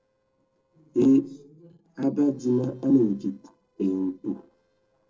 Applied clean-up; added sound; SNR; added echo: neural separator model SepFormer DNS4.